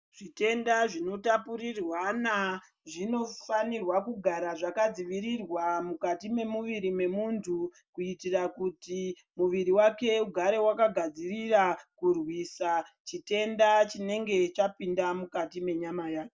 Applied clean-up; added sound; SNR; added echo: none; none; none; none.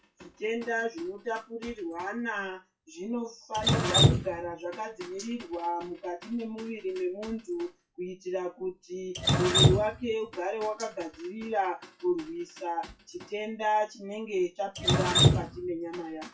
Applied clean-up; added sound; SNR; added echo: classical method WPE with log-MMSE.